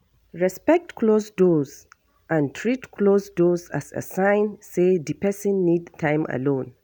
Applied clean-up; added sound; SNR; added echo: none; none; none; none.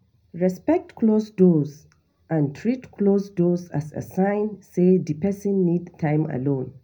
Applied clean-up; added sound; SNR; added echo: none; none; none; reverberation time 0.4 s.